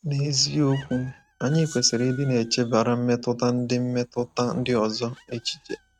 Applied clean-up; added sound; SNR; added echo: neural mask model RNNoise.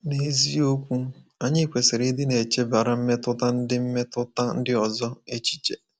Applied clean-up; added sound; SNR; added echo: none; none; none; none.